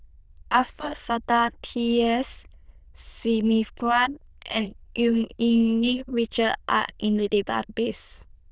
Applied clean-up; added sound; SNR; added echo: neural diffusion model UNIVERSE++.